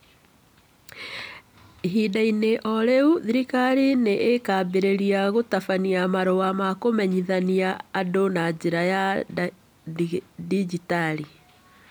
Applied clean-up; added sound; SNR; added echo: none; none; none; none.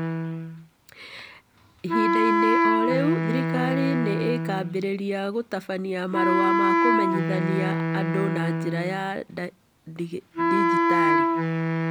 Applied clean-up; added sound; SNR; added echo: none; Wind instrument, woodwind instrument; -4 dB; none.